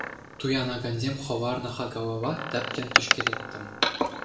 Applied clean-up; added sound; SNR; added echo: none; Door; 2 dB; reverberation time 0.8 s.